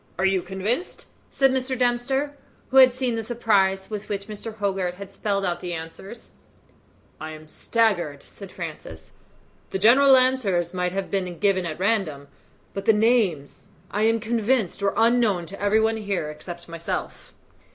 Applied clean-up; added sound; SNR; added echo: none; none; none; none.